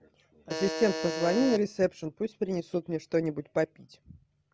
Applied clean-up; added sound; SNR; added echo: none; Alarm; 5 dB; none.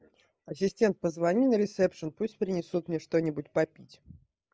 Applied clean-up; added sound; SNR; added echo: neural mask model Resemble Enhance denoiser.